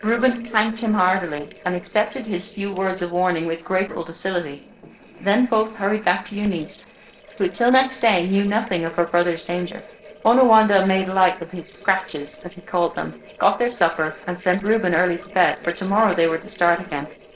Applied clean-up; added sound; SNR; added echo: neural separator model SepFormer DNS4.